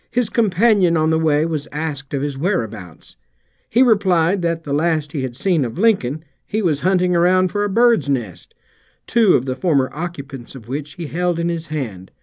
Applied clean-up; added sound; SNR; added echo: none; none; none; none.